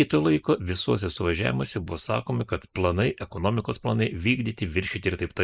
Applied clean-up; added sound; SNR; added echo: neural mask model Resemble Enhance denoiser.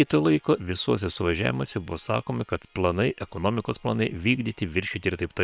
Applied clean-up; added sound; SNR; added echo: neural separator model SepFormer WHAM!.